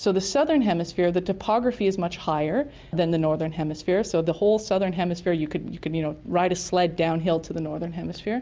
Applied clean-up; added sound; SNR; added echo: none; none; none; none.